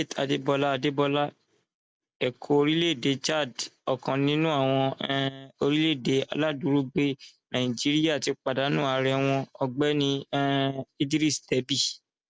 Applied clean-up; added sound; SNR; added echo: none; none; none; none.